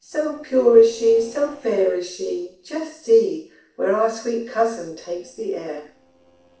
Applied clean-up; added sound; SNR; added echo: neural separator model SepFormer DNS4.